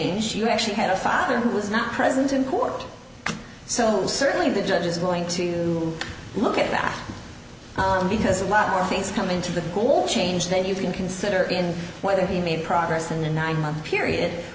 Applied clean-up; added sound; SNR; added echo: none; none; none; none.